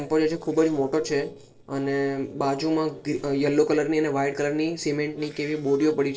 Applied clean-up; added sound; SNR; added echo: neural separator model SepFormer DNS4.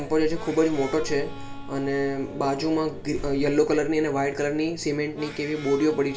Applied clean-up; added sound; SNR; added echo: none; Harmonica; 19 dB; reverberation time 0.3 s.